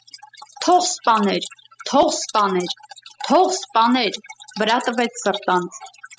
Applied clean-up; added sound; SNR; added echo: classical method spectral subtraction.